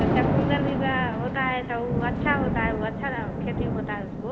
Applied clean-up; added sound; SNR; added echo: none; Thunder; -3 dB; reverberation time 1.3 s.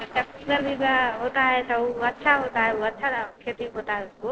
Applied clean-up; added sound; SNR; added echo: neural separator model SepFormer DNS4.